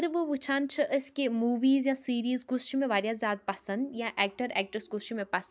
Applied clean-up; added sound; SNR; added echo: none; none; none; none.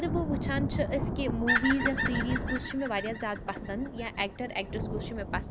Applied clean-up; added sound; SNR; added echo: none; Bird vocalization, bird call, bird song + Thunder / Rain; 0 dB; none.